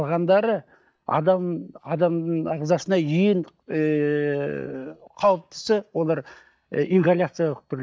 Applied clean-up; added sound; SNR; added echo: neural mask model DeepFilterNet 3.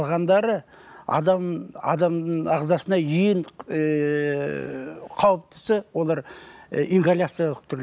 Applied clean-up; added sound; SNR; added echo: none; none; none; none.